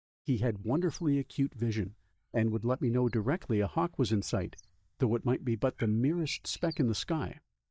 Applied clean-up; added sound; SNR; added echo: neural mask model DeepFilterNet 3.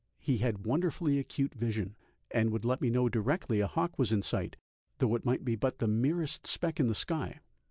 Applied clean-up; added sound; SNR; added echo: none; none; none; none.